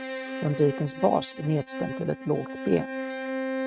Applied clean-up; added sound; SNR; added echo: neural mask model RNNoise.